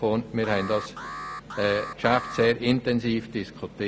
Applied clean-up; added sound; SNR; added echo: none; Alarm; 13 dB; none.